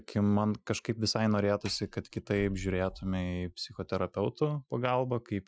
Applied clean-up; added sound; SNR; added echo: classical method Wiener filter.